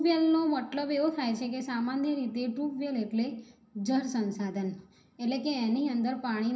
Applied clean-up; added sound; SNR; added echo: none; none; none; reverberation time 0.3 s.